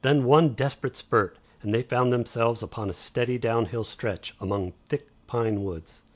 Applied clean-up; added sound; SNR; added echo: none; none; none; none.